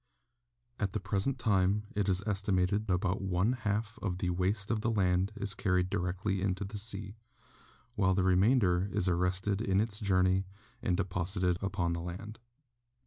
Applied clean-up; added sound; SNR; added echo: none; none; none; none.